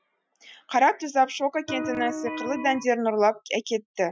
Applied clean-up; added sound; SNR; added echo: classical method Wiener filter.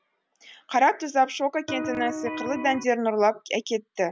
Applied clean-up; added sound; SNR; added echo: none; Electric guitar; 6 dB; none.